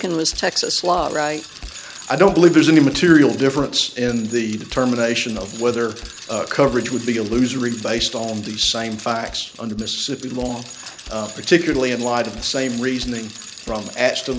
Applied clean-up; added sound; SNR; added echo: none; Bicycle; 16 dB; none.